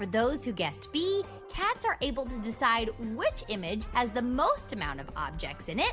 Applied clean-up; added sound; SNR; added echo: none; none; none; none.